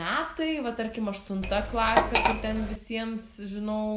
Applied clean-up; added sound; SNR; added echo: none; Cutlery, silverware; -2 dB; none.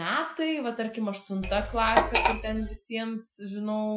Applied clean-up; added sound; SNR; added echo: classical method Wiener filter.